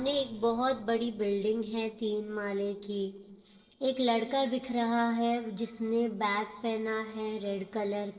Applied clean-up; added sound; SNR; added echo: neural separator model SepFormer DNS4.